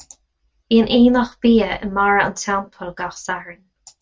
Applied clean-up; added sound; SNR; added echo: none; none; none; none.